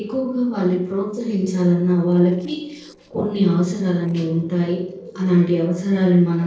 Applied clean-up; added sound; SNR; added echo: neural separator model SepFormer DNS4.